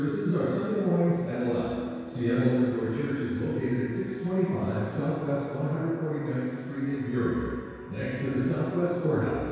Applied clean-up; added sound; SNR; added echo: none; none; none; reverberation time 2.0 s.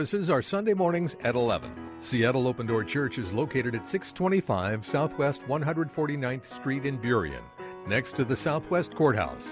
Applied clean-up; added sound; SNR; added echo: none; none; none; none.